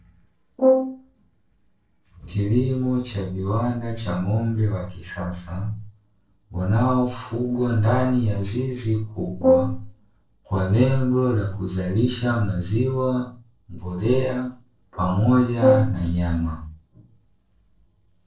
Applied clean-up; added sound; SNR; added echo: neural separator model SepFormer DNS4.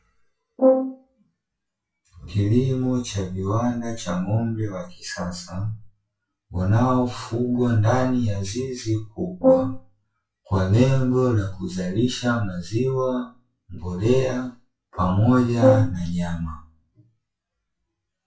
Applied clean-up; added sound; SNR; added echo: classical method WPE with log-MMSE.